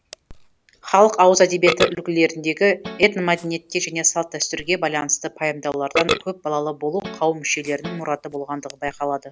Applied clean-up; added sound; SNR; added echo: none; Guitar + Burping, eructation; 11 dB; none.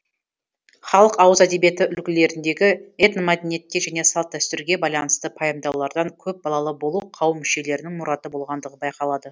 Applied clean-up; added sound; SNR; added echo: none; none; none; none.